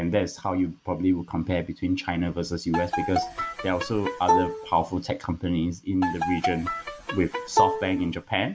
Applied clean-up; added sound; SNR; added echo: none; Bowed string instrument; 1 dB; none.